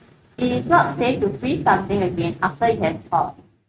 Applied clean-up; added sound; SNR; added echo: neural mask model RNNoise.